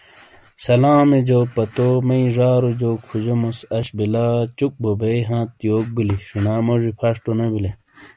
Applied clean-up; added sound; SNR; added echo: none; none; none; none.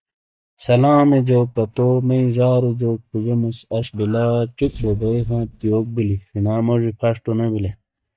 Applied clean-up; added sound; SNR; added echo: neural mask model DeepFilterNet 3.